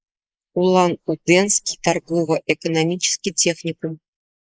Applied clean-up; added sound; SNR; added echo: neural mask model Resemble Enhance denoiser.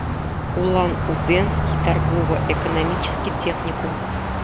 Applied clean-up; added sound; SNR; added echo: none; Car passing by; -2 dB; none.